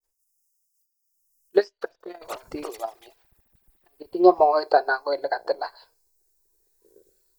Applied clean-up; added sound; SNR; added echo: neural mask model DeepFilterNet 3.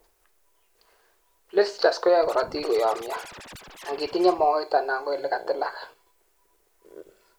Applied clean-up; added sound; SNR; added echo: none; Scratching (performance technique); 18 dB; none.